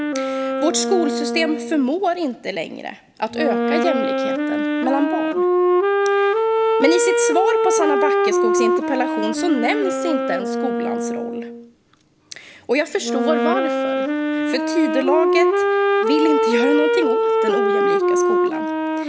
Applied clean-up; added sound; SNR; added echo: none; Wind instrument, woodwind instrument; -4 dB; none.